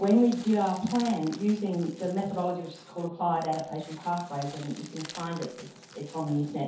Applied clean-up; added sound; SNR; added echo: none; Crushing; 20 dB; reverberation time 0.5 s.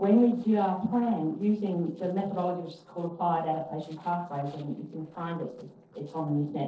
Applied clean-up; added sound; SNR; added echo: neural separator model SepFormer DNS4.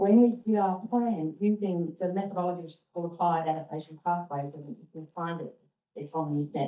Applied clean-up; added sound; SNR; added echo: neural mask model DeepFilterNet 3.